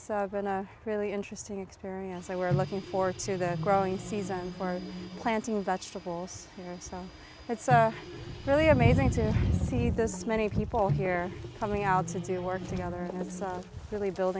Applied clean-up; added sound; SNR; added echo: none; Microwave oven; 7 dB; none.